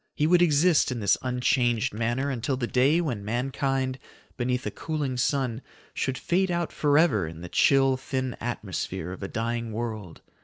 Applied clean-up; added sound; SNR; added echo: neural separator model SepFormer DNS4.